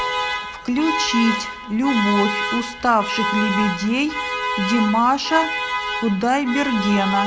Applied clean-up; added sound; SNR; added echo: none; Alarm; 4 dB; none.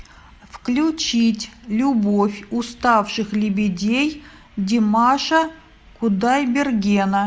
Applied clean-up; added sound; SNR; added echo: none; none; none; none.